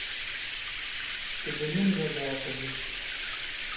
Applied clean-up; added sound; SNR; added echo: none; Bathtub (filling or washing); -2 dB; reverberation time 0.9 s.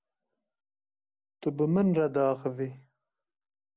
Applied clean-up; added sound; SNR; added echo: none; none; none; none.